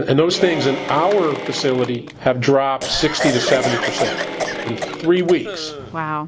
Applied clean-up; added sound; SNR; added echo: none; Applause / Cheering + Cough; 6 dB; none.